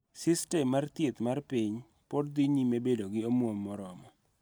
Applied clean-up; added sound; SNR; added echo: none; none; none; none.